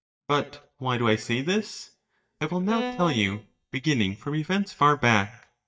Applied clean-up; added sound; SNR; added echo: neural mask model DeepFilterNet 3.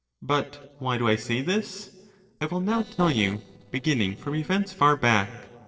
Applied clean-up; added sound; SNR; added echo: neural separator model SepFormer DNS4.